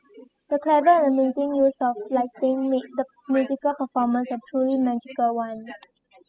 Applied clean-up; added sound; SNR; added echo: classical method spectral subtraction.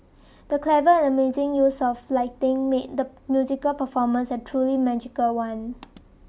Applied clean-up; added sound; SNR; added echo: none; none; none; none.